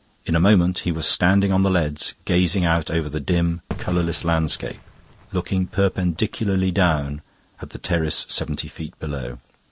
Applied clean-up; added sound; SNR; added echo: none; Fireworks; 16 dB; none.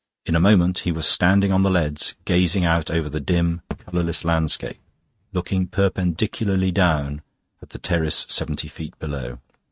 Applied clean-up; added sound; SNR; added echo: neural mask model RNNoise.